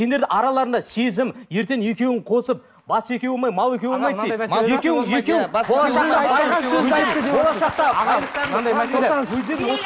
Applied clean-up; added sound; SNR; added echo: none; none; none; none.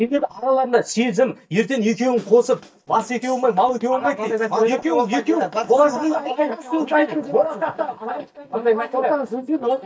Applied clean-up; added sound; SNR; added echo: neural mask model DeepFilterNet 3.